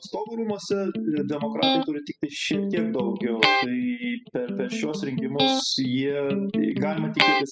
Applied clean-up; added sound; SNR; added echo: classical method spectral subtraction.